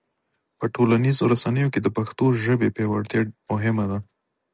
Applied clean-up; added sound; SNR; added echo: none; none; none; none.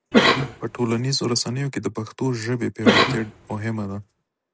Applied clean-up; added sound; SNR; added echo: none; Cough; -4 dB; none.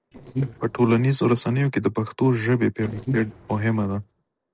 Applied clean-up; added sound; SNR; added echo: neural separator model SepFormer DNS4.